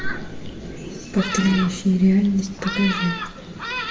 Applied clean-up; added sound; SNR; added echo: none; Thunderstorm; 8 dB; reverberation time 0.7 s.